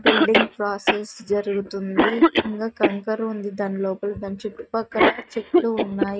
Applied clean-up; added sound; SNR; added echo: neural mask model RNNoise.